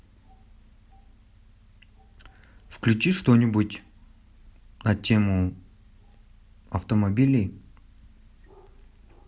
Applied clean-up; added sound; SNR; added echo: none; none; none; none.